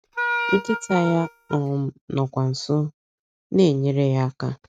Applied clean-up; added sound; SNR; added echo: neural mask model RNNoise.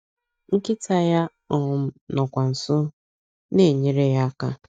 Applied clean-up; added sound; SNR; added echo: neural mask model DeepFilterNet 3.